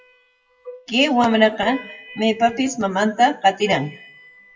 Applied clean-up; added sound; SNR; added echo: classical method WPE with log-MMSE.